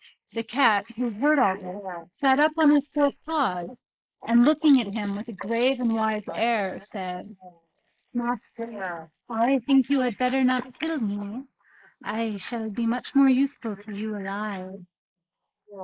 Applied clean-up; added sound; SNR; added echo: neural mask model Resemble Enhance denoiser.